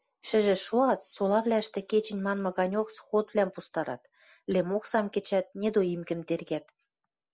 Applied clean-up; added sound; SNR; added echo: none; none; none; none.